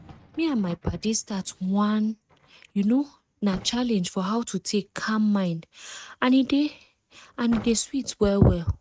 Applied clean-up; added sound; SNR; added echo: neural mask model RNNoise.